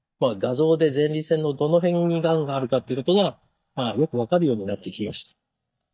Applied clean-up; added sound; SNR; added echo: neural mask model DeepFilterNet 3.